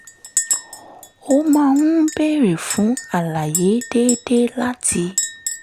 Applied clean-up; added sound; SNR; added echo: none; Chink, clink; 10 dB; none.